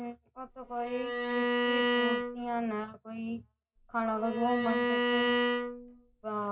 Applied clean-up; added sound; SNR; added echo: none; Bowed string instrument; -4 dB; reverberation time 0.4 s.